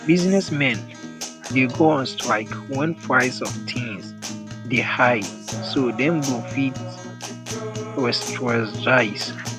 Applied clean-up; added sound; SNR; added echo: none; Acoustic guitar; 9 dB; none.